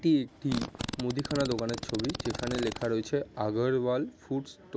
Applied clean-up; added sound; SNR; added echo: none; Fart; 7 dB; none.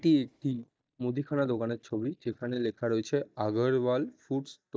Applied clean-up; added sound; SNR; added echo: neural mask model DeepFilterNet 3.